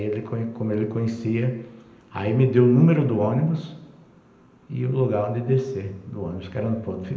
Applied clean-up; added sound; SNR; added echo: none; none; none; reverberation time 0.9 s.